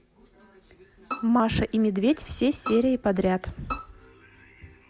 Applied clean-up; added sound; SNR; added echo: none; Bowed string instrument; 14 dB; none.